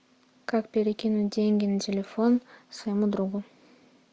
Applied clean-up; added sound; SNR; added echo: none; none; none; none.